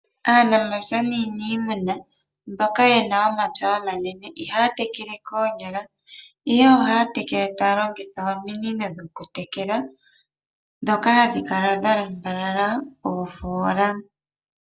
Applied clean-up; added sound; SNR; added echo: none; none; none; none.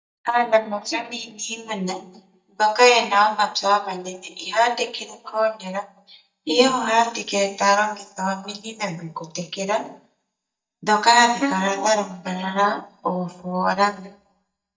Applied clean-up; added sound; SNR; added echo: neural mask model DeepFilterNet 3.